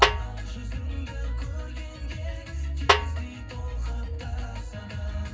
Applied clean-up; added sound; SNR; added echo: none; Snare drum; -4 dB; reverberation time 0.4 s.